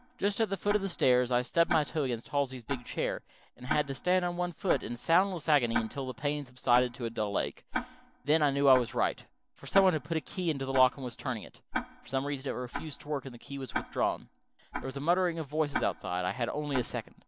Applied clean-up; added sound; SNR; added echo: none; Tick-tock; 11 dB; none.